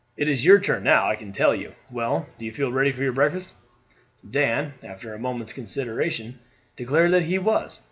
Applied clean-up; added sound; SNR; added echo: none; none; none; none.